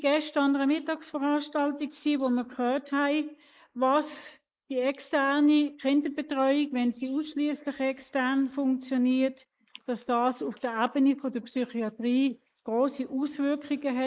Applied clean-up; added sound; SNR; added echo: neural mask model Resemble Enhance denoiser.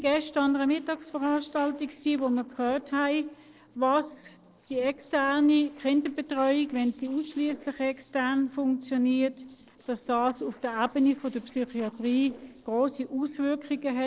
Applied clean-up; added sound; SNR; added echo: neural separator model SepFormer DNS4.